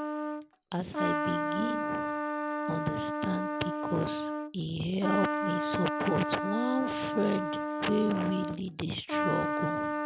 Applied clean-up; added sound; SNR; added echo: none; Trumpet; -1 dB; none.